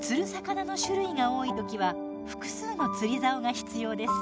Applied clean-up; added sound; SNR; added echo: none; none; none; none.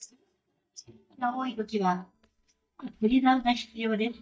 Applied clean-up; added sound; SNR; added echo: neural mask model DeepFilterNet 3.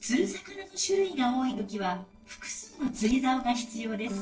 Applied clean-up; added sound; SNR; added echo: neural separator model SepFormer DNS4.